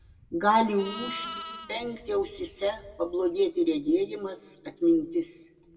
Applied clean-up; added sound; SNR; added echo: none; Livestock, farm animals, working animals; 17 dB; reverberation time 1.2 s.